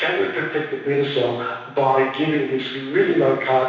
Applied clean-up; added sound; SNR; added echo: none; none; none; reverberation time 1.1 s.